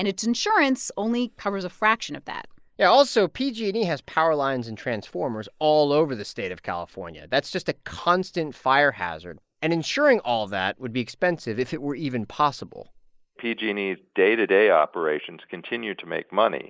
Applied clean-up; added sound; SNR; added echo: neural mask model Resemble Enhance denoiser.